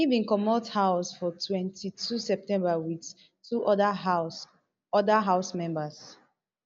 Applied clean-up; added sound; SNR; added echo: none; none; none; none.